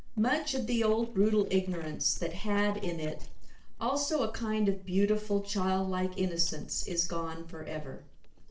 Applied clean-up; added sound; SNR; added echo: neural separator model SepFormer DNS4.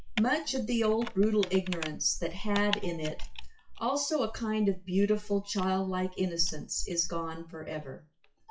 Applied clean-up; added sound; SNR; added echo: classical method WPE with log-MMSE.